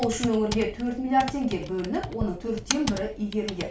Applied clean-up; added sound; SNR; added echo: none; Computer keyboard; 8 dB; reverberation time 0.3 s.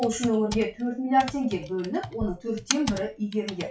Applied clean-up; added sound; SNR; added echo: classical method WPE with log-MMSE.